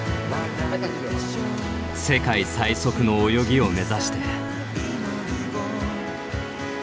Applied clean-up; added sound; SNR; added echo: none; Snare drum; 12 dB; none.